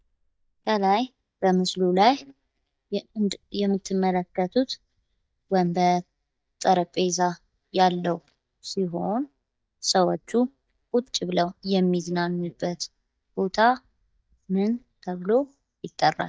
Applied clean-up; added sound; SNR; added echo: neural mask model DeepFilterNet 3.